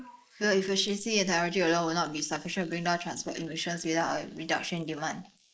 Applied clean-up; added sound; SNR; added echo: neural mask model Resemble Enhance denoiser.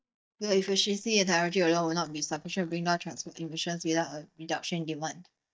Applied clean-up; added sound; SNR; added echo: neural mask model DeepFilterNet 3.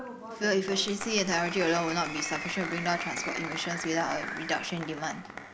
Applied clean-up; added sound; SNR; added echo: none; Applause; 7 dB; none.